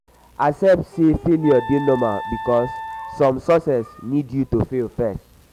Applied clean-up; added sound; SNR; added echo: none; Wind instrument, woodwind instrument; 13 dB; none.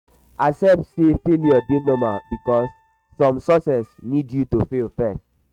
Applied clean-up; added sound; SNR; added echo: neural mask model RNNoise.